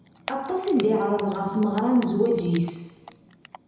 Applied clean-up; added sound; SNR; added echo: none; Typing; 19 dB; reverberation time 1.0 s.